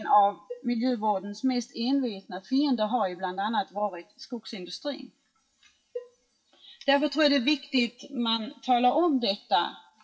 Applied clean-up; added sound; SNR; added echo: classical method WPE with log-MMSE.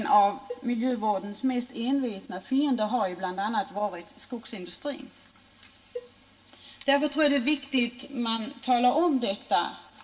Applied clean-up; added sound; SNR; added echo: none; Cowbell; 18 dB; reverberation time 0.2 s.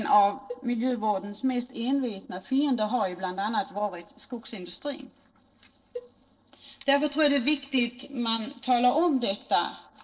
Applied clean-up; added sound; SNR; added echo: neural separator model SepFormer DNS4.